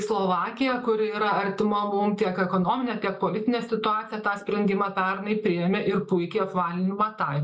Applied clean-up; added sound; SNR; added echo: neural mask model Resemble Enhance denoiser.